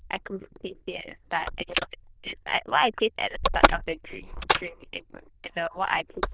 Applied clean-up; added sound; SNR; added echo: neural diffusion model UNIVERSE++.